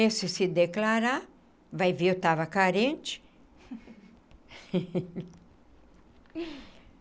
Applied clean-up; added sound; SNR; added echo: none; none; none; none.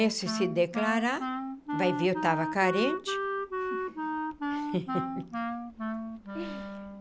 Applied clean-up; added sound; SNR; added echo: none; Wind instrument, woodwind instrument; 2 dB; none.